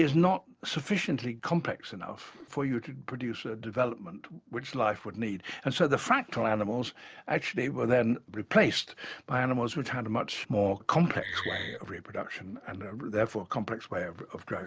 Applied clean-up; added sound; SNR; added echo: neural separator model SepFormer DNS4.